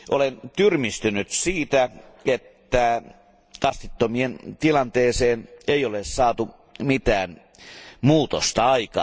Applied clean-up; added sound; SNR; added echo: none; none; none; none.